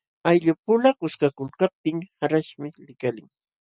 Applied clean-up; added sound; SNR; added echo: none; none; none; none.